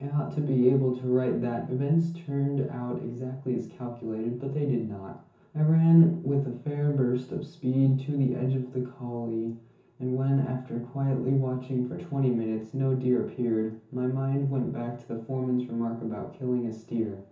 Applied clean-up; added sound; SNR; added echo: none; none; none; reverberation time 0.6 s.